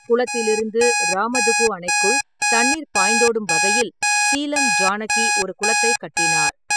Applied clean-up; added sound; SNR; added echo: classical method spectral subtraction.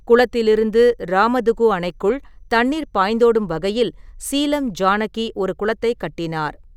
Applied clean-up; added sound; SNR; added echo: none; none; none; none.